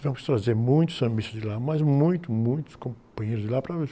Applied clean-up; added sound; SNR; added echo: none; none; none; none.